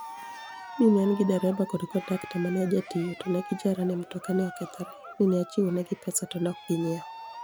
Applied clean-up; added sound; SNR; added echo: none; Cheering; 15 dB; none.